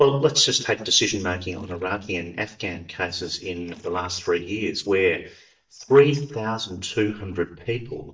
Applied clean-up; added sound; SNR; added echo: neural mask model DeepFilterNet 3.